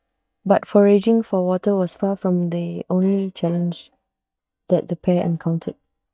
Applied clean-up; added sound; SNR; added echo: neural mask model DeepFilterNet 3.